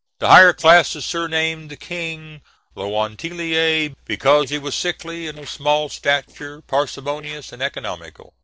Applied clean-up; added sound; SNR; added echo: neural separator model SepFormer DNS4.